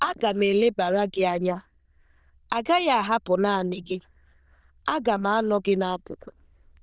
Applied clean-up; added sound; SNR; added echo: neural diffusion model UNIVERSE++.